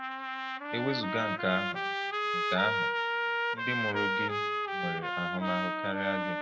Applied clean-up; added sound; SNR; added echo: none; Trumpet; -3 dB; reverberation time 0.5 s.